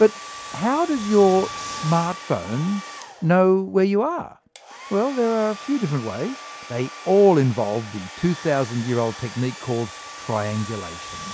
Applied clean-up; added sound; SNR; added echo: none; Domestic sounds, home sounds; 15 dB; none.